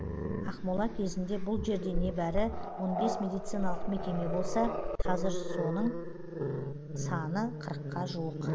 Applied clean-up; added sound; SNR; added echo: none; Growling; -1 dB; none.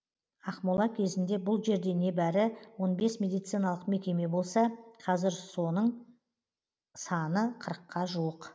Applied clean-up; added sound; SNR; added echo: none; none; none; none.